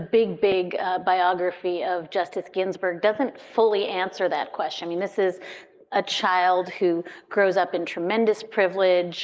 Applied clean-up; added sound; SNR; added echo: neural mask model Resemble Enhance denoiser.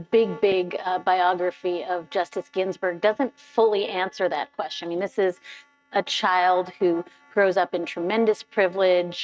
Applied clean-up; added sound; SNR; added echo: neural mask model RNNoise.